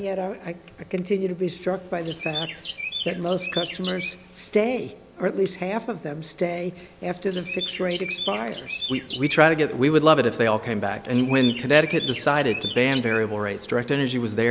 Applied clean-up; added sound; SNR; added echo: none; Chirp, tweet; 10 dB; none.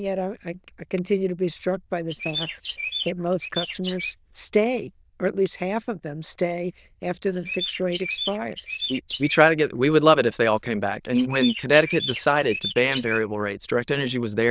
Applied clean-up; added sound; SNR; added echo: neural diffusion model UNIVERSE++.